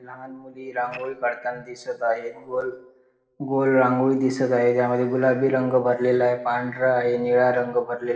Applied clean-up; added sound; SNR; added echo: neural separator model SepFormer DNS4.